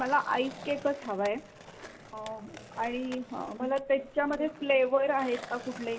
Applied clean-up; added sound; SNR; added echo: none; Skateboard; 17 dB; reverberation time 0.5 s.